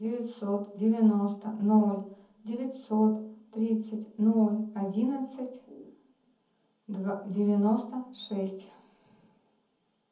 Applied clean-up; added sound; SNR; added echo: none; none; none; reverberation time 0.7 s.